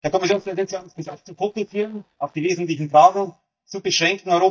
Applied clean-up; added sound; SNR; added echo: neural mask model DeepFilterNet 3.